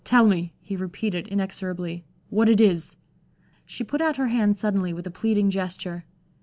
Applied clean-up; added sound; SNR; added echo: none; none; none; none.